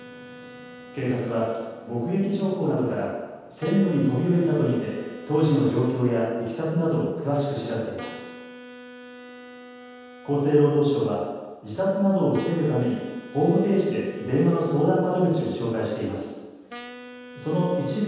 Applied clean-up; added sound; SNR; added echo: none; Wind instrument, woodwind instrument; 20 dB; reverberation time 1.2 s.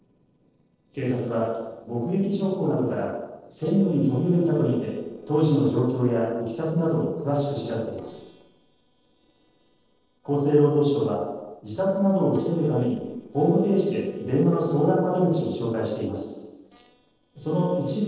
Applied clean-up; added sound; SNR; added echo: neural separator model SepFormer DNS4.